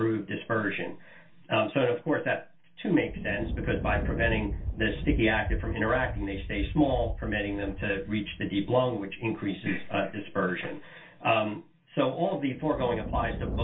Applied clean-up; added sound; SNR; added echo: none; Thunder; 7 dB; reverberation time 0.2 s.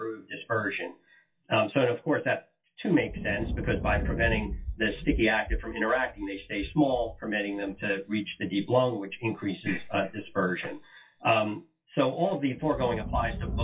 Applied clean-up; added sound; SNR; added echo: classical method WPE with log-MMSE.